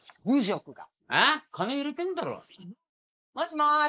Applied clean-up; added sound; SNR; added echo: neural mask model Resemble Enhance denoiser.